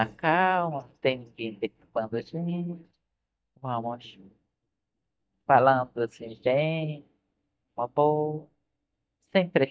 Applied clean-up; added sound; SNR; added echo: neural mask model DeepFilterNet 3.